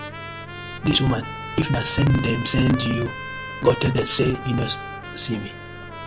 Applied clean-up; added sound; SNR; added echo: none; Trumpet + Microwave oven; 10 dB; none.